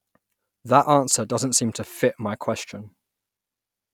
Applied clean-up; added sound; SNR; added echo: none; none; none; none.